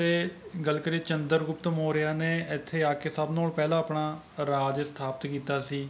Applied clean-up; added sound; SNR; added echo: none; none; none; none.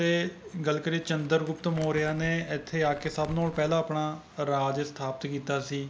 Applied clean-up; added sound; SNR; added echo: none; Crumpling, crinkling; 19 dB; none.